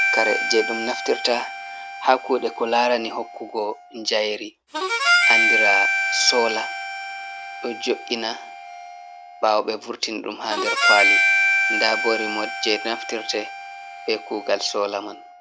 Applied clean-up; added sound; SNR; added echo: none; Harmonica; -1 dB; none.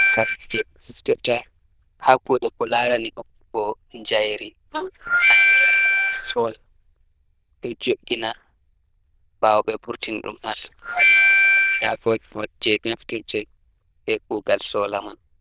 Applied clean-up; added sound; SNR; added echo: neural diffusion model UNIVERSE++.